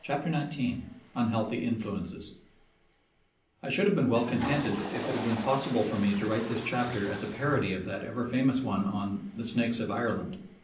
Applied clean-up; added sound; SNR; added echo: none; Toilet flush / Water; 12 dB; reverberation time 0.6 s.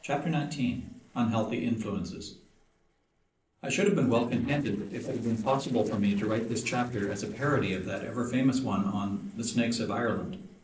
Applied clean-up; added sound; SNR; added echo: neural separator model SepFormer DNS4.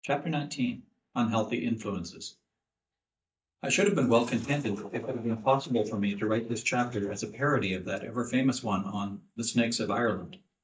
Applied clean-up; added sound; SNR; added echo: neural mask model DeepFilterNet 3.